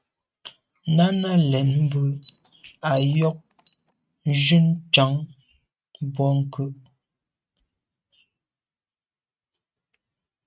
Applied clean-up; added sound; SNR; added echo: neural mask model RNNoise.